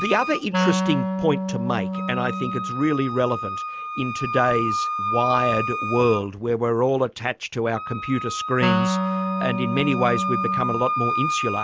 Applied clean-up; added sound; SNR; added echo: none; Wind instrument, woodwind instrument + Wind instrument, woodwind instrument; 2 dB; none.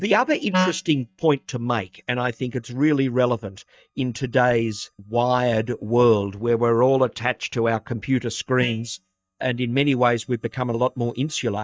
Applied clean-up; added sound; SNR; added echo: neural mask model DeepFilterNet 3.